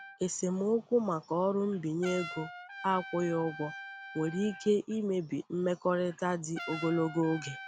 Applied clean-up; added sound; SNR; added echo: none; Trumpet; 15 dB; none.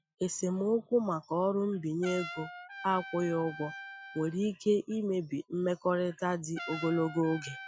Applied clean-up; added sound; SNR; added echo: classical method Wiener filter.